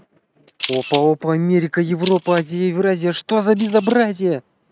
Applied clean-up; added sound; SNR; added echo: neural mask model RNNoise.